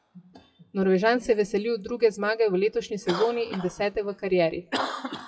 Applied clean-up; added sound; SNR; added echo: classical method WPE with log-MMSE.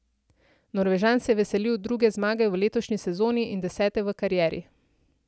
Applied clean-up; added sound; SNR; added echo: none; none; none; none.